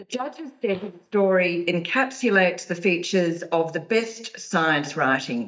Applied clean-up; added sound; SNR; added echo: neural mask model DeepFilterNet 3.